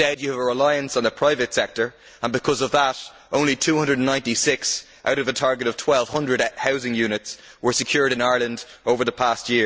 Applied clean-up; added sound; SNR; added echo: none; none; none; none.